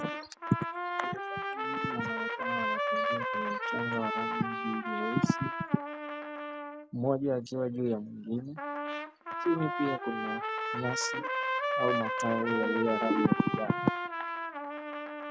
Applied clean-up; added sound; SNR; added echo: none; Trumpet; 1 dB; none.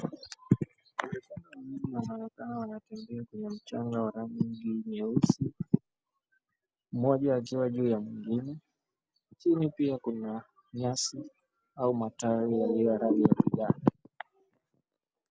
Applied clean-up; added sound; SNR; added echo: none; none; none; none.